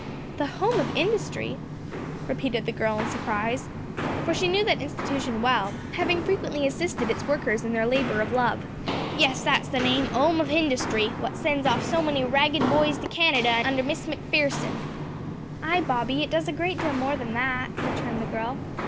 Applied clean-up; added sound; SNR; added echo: none; Walk, footsteps; 5 dB; none.